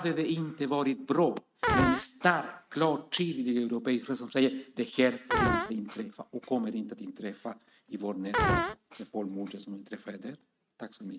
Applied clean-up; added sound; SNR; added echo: neural mask model RNNoise.